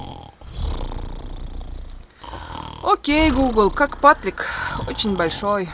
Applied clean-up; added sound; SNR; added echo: none; Breathing; 9 dB; none.